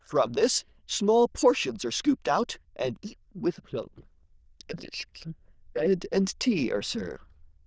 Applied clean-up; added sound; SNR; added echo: neural diffusion model UNIVERSE++.